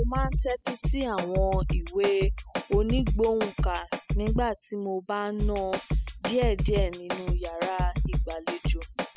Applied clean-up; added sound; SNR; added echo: classical method spectral subtraction.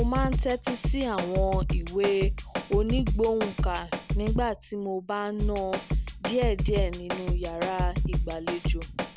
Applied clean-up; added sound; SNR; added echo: none; Drum kit; -1 dB; none.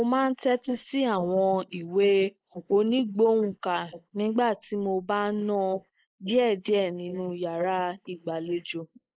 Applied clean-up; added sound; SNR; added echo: neural mask model Resemble Enhance denoiser.